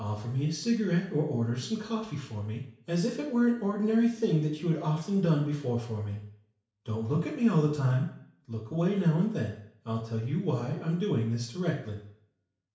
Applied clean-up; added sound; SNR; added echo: none; none; none; reverberation time 0.6 s.